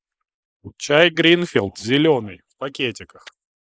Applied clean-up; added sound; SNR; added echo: neural mask model Resemble Enhance denoiser.